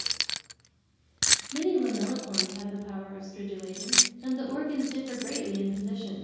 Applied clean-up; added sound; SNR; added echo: none; Keys jangling; -1 dB; reverberation time 1.3 s.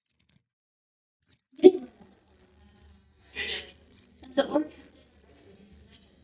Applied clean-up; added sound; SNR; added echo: neural mask model DeepFilterNet 3.